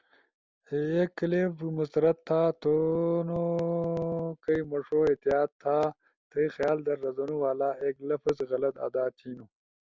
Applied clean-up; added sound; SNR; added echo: none; none; none; none.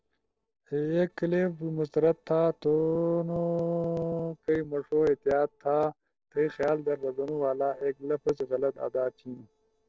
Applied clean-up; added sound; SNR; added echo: neural separator model SepFormer DNS4.